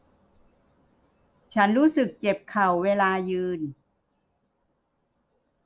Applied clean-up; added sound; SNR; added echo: none; none; none; none.